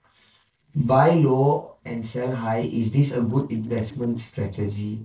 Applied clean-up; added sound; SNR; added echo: neural separator model SepFormer DNS4.